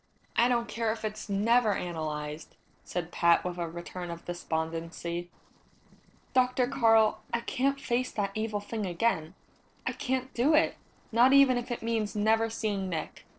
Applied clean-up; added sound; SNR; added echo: neural separator model SepFormer DNS4.